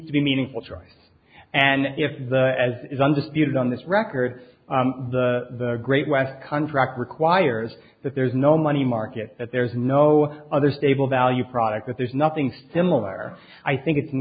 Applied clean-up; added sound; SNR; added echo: none; none; none; none.